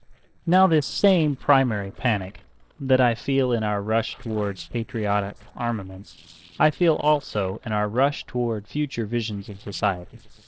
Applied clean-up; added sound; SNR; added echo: neural separator model SepFormer DNS4.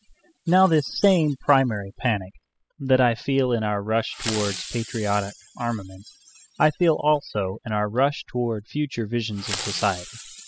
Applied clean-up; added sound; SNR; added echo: classical method spectral subtraction.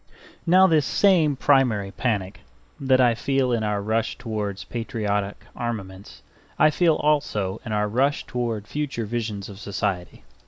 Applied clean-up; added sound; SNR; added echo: none; none; none; none.